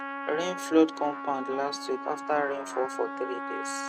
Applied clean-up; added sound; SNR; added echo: none; Trumpet; 7 dB; none.